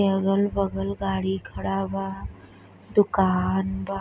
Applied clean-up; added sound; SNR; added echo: none; none; none; none.